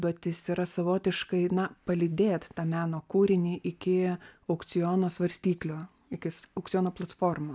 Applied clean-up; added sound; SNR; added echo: none; none; none; none.